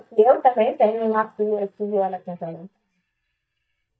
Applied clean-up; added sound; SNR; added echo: neural mask model DeepFilterNet 3.